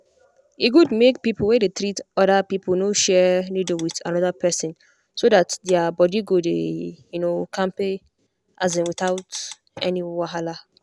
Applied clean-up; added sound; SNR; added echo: none; none; none; none.